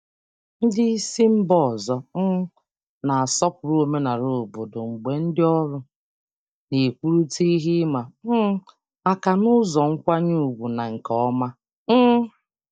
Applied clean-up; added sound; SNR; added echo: neural mask model DeepFilterNet 3.